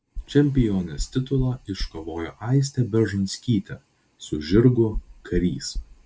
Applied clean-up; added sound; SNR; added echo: none; Knock; 12 dB; none.